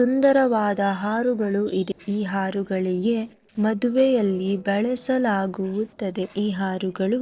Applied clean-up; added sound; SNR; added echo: neural separator model SepFormer DNS4.